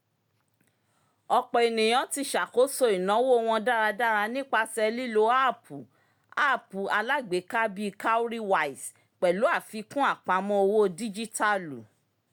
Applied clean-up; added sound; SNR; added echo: none; none; none; none.